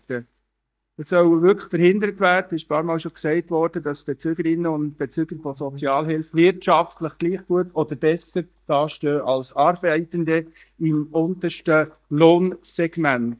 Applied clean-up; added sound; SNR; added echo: neural mask model DeepFilterNet 3.